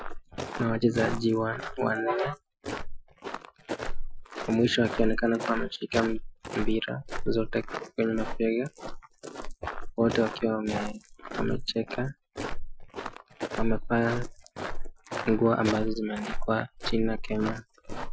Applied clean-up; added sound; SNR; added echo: classical method Wiener filter.